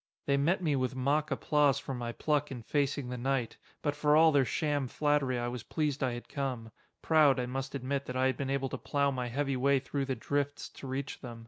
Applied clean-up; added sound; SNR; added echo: none; none; none; none.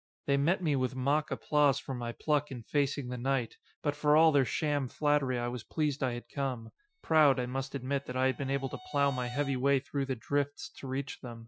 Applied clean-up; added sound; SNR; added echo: classical method Wiener filter.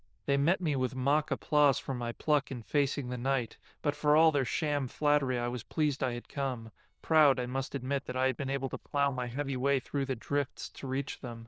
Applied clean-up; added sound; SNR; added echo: neural diffusion model UNIVERSE++.